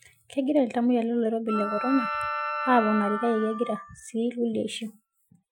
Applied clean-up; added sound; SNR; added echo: classical method Wiener filter.